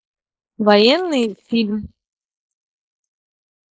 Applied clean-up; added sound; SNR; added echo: neural mask model Resemble Enhance denoiser.